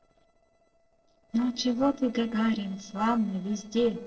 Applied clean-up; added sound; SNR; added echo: neural separator model SepFormer DNS4.